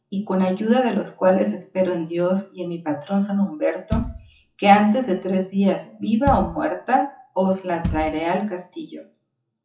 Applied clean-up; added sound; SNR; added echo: classical method WPE with log-MMSE.